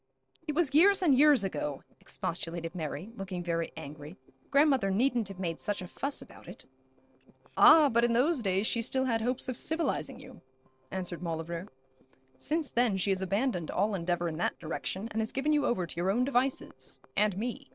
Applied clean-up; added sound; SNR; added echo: neural separator model SepFormer DNS4.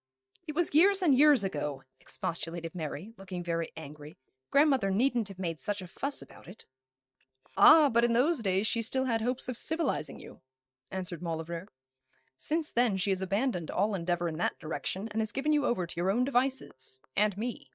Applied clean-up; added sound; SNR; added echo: neural mask model DeepFilterNet 3.